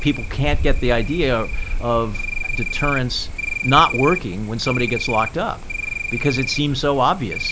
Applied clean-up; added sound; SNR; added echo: none; Cricket; 3 dB; none.